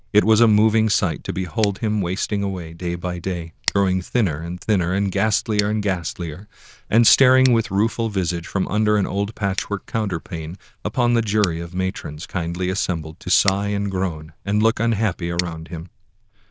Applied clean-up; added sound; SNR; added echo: neural diffusion model UNIVERSE++.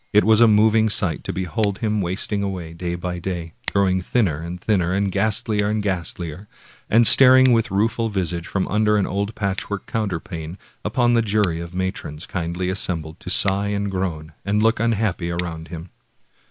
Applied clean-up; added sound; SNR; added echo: none; Scissors; 18 dB; none.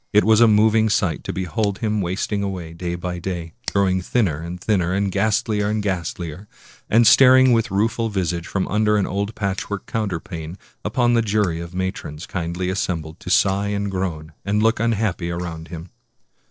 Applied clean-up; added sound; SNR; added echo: neural separator model SepFormer DNS4.